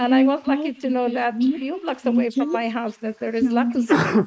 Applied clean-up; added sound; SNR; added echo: neural mask model Resemble Enhance denoiser.